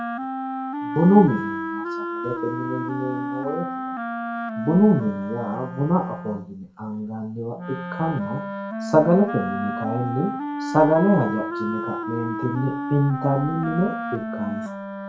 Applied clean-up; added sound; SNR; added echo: none; Wind instrument, woodwind instrument; 6 dB; reverberation time 0.3 s.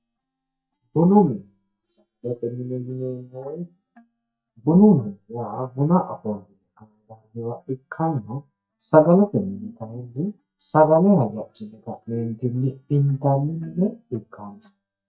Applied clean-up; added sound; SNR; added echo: neural mask model DeepFilterNet 3.